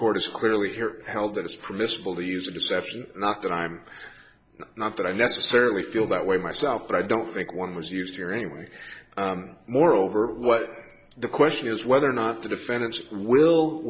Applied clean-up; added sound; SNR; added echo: none; none; none; none.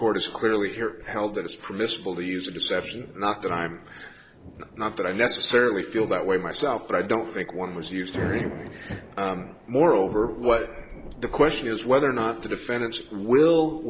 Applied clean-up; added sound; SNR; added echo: none; Thunder / Rain; 15 dB; none.